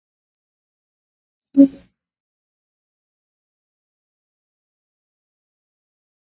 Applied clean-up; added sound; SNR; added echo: neural mask model DeepFilterNet 3.